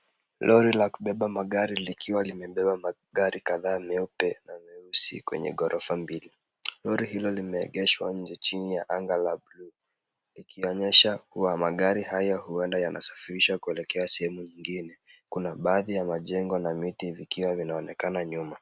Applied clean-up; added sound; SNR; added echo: none; none; none; none.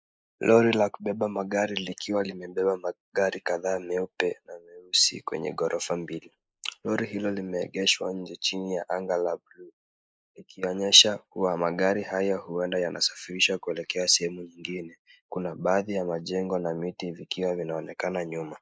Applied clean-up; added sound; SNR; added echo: neural mask model Resemble Enhance denoiser.